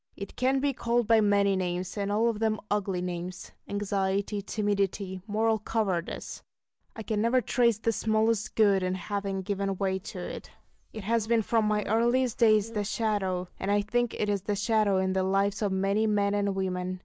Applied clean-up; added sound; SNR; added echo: neural mask model Resemble Enhance denoiser.